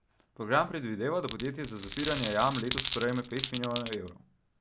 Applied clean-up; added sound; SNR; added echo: none; Glass; -2 dB; none.